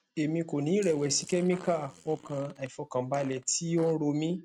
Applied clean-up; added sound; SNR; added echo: neural mask model RNNoise.